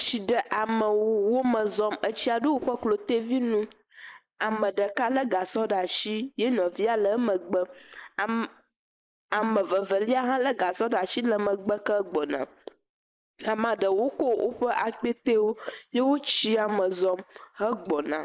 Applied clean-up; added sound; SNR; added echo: neural mask model Resemble Enhance denoiser.